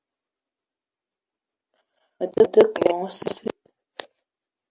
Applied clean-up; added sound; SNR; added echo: none; none; none; none.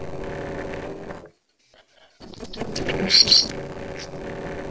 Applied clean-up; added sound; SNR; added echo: neural separator model SepFormer DNS4.